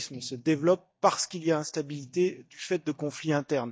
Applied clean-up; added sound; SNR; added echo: neural mask model DeepFilterNet 3.